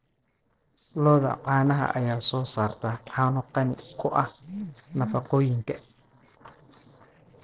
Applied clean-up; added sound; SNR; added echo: neural separator model SepFormer DNS4.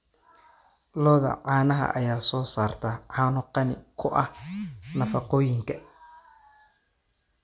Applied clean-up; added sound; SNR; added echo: none; none; none; none.